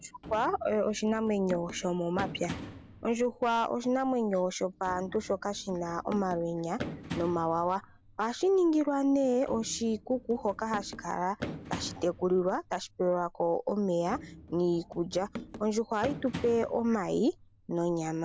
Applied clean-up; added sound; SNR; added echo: none; Run; 14 dB; none.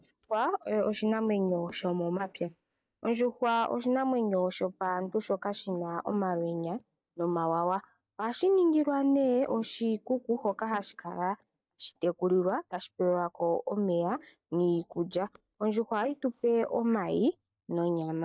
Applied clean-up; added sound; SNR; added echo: neural mask model DeepFilterNet 3.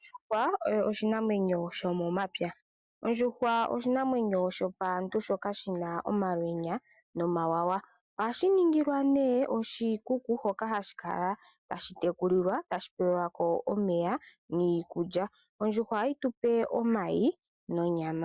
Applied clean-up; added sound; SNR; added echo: none; none; none; none.